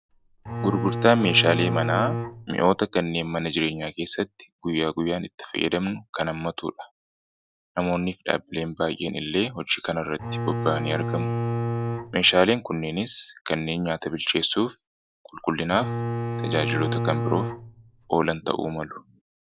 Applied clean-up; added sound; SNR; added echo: none; Bowed string instrument; 3 dB; none.